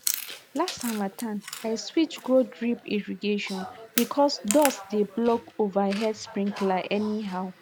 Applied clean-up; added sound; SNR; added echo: none; Chewing, mastication; 11 dB; none.